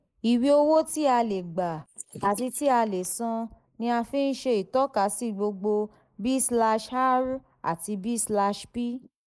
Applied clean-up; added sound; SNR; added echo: neural mask model Resemble Enhance denoiser.